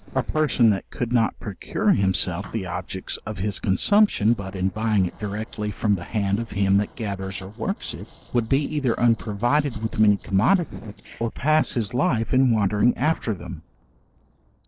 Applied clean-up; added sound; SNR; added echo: neural separator model SepFormer DNS4.